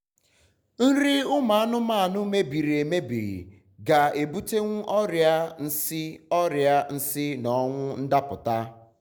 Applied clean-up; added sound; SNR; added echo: none; none; none; none.